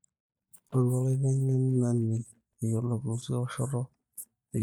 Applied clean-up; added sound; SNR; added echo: neural mask model DeepFilterNet 3.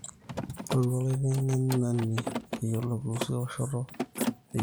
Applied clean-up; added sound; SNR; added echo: none; Mechanisms; 8 dB; none.